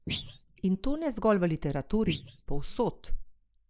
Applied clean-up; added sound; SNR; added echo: neural mask model Resemble Enhance denoiser.